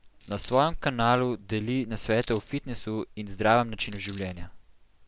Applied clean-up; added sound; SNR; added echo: none; Coin (dropping); 11 dB; none.